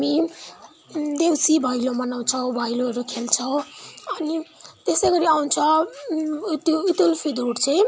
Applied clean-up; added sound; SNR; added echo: none; none; none; none.